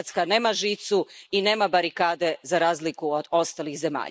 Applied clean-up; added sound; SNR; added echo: neural mask model Resemble Enhance denoiser.